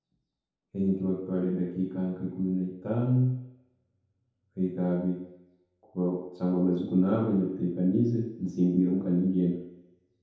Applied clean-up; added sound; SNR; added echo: none; none; none; reverberation time 0.8 s.